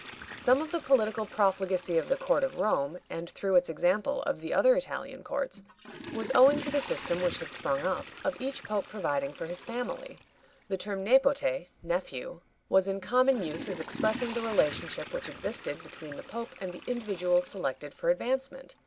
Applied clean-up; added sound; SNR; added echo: none; Toilet flush / Water; 15 dB; none.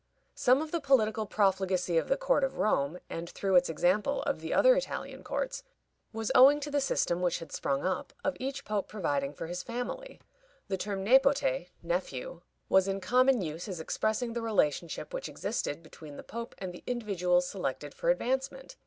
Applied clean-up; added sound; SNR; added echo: none; none; none; none.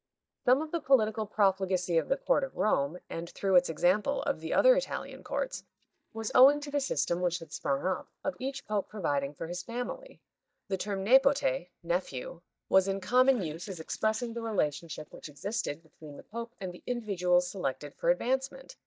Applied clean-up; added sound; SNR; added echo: neural mask model DeepFilterNet 3.